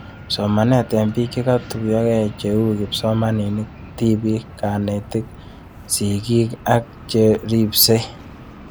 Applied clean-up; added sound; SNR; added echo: none; Fixed-wing aircraft, airplane; 17 dB; none.